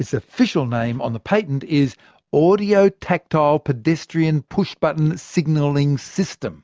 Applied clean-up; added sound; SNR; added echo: none; none; none; none.